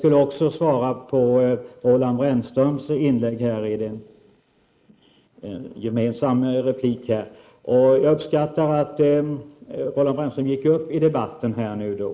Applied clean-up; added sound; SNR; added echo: neural mask model Resemble Enhance denoiser.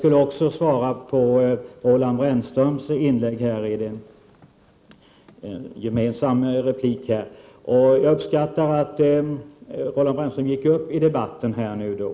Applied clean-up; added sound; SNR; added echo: none; none; none; none.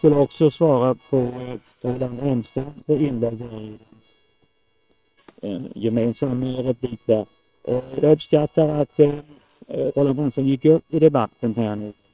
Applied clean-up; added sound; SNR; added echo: neural separator model SepFormer WHAM!.